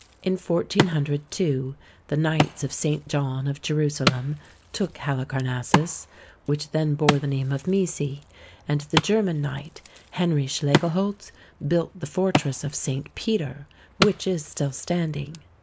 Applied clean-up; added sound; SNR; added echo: none; Wood; 5 dB; none.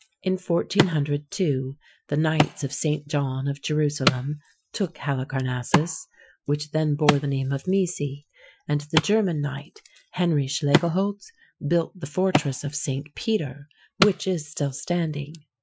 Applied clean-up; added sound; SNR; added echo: classical method Wiener filter.